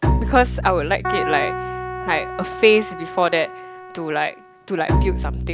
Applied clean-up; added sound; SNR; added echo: none; Bowed string instrument + Keyboard (musical); 3 dB; none.